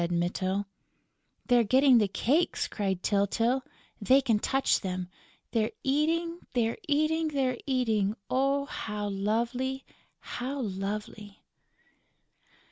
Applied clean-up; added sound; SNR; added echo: none; none; none; none.